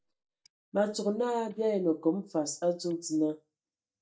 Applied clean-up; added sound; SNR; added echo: neural mask model DeepFilterNet 3.